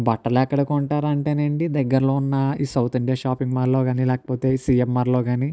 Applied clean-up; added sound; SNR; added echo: none; none; none; none.